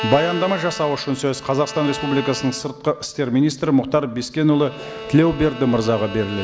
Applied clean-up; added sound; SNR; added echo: none; Bowed string instrument; 12 dB; none.